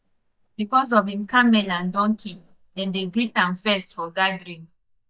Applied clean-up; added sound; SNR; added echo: neural mask model DeepFilterNet 3.